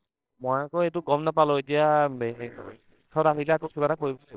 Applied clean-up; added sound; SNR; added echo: neural separator model SepFormer WHAMR!.